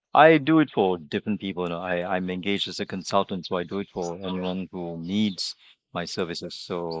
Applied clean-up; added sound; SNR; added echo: neural mask model Resemble Enhance denoiser.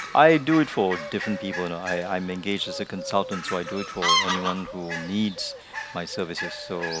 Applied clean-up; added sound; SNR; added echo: none; Fowl; 6 dB; none.